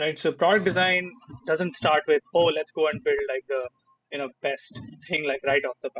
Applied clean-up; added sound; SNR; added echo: classical method spectral subtraction.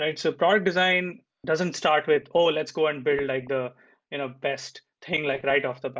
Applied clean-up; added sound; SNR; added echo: none; none; none; none.